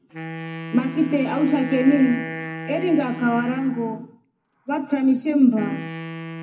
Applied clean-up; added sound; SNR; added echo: none; Wind instrument, woodwind instrument; 11 dB; reverberation time 0.3 s.